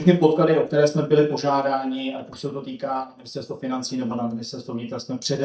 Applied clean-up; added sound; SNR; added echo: neural mask model DeepFilterNet 3.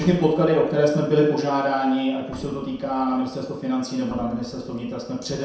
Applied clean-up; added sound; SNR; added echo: none; Organ; 20 dB; reverberation time 0.7 s.